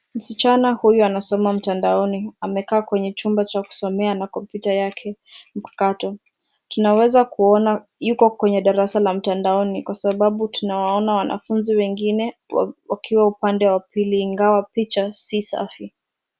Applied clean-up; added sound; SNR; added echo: none; none; none; none.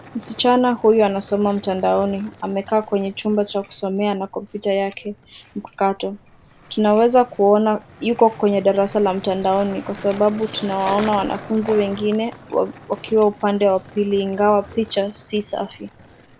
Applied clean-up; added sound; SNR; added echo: none; Skateboard; 19 dB; none.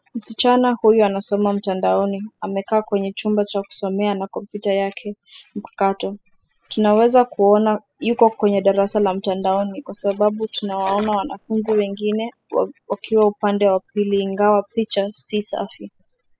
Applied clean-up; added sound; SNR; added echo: classical method spectral subtraction.